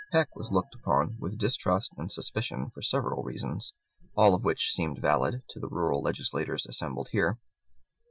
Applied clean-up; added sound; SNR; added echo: classical method Wiener filter.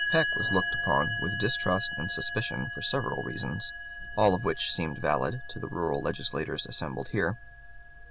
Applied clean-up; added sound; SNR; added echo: none; Chime; 5 dB; none.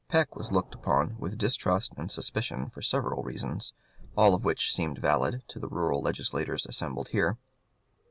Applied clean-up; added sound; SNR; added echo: none; none; none; none.